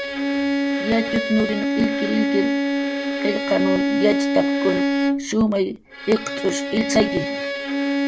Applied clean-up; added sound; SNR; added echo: none; Bowed string instrument; -1 dB; none.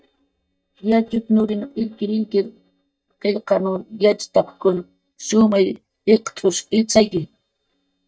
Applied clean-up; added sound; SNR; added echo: neural mask model DeepFilterNet 3.